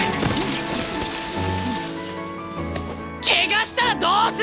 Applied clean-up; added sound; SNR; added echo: none; none; none; none.